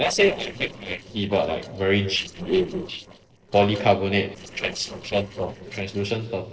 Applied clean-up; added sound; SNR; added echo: neural separator model SepFormer DNS4.